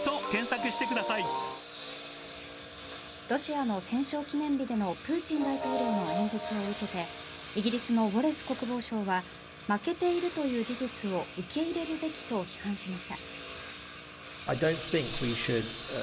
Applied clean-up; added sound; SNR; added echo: none; Engine; 5 dB; none.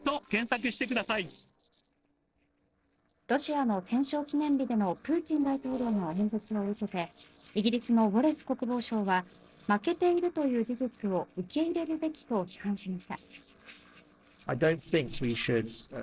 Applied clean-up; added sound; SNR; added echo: neural separator model SepFormer DNS4.